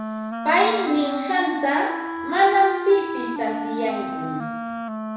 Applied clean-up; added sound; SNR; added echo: none; Wind instrument, woodwind instrument; 6 dB; reverberation time 1.1 s.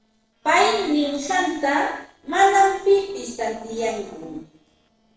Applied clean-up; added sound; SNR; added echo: neural separator model SepFormer DNS4.